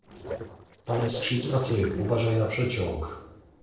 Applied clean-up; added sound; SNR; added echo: neural separator model SepFormer DNS4.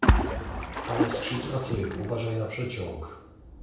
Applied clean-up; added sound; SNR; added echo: none; Splash, splatter; -4 dB; reverberation time 0.7 s.